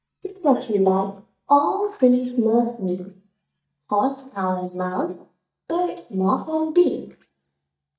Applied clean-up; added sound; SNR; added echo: neural mask model DeepFilterNet 3.